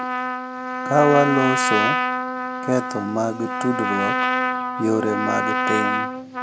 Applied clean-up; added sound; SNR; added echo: none; Trumpet; 0 dB; none.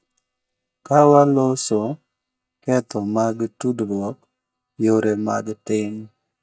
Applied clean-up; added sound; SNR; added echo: neural mask model DeepFilterNet 3.